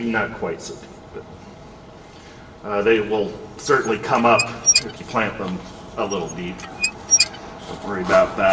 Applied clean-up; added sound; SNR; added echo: none; Squeak / Dishes, pots, and pans; 1 dB; reverberation time 1.0 s.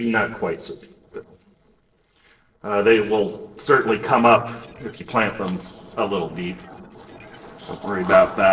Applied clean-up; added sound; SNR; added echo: neural separator model SepFormer DNS4.